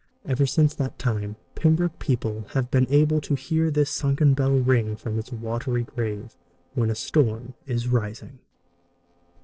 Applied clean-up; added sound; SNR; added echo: neural separator model SepFormer DNS4.